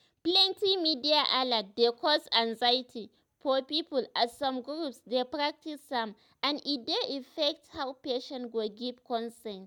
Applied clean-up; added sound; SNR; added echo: none; none; none; none.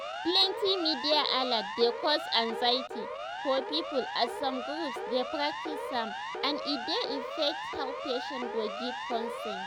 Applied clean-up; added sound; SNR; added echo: none; Siren; 5 dB; none.